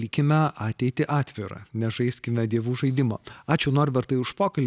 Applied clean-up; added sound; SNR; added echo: none; none; none; none.